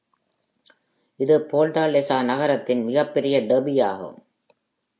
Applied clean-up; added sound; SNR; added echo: none; none; none; none.